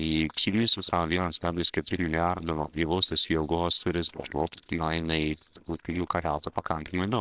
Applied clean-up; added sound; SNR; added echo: neural separator model SepFormer WHAMR!.